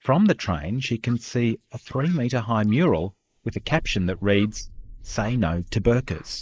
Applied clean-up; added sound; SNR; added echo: neural mask model Resemble Enhance denoiser.